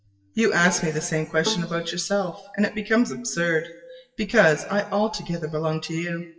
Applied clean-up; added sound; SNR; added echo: classical method WPE with log-MMSE.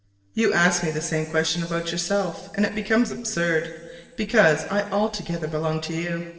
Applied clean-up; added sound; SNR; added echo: neural separator model SepFormer DNS4.